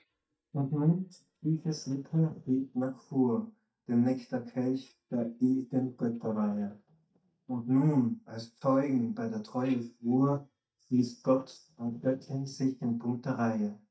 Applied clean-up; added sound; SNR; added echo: neural mask model DeepFilterNet 3.